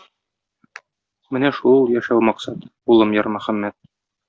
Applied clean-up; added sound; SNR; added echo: none; none; none; none.